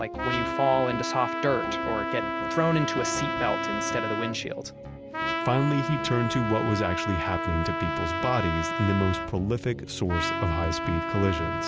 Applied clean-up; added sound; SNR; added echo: none; Trumpet; 3 dB; none.